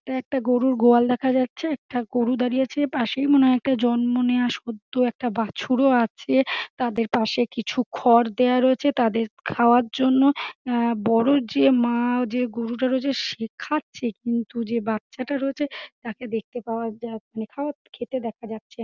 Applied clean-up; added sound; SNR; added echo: none; none; none; none.